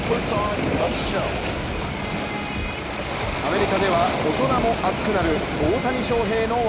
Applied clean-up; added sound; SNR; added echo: none; Waves, surf; 1 dB; none.